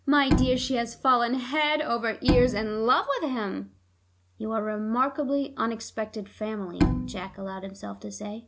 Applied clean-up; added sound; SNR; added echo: none; Bowed string instrument; 2 dB; none.